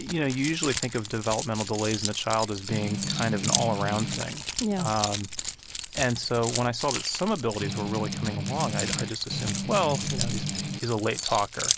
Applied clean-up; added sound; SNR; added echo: none; Keys jangling + Strum; 3 dB; none.